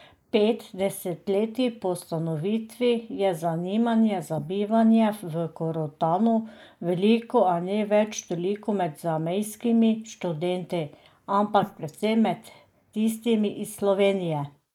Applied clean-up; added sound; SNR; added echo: neural mask model Resemble Enhance denoiser.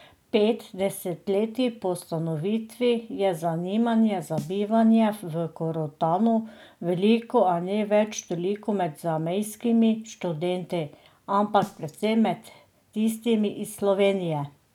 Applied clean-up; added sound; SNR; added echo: none; Snare drum; 20 dB; none.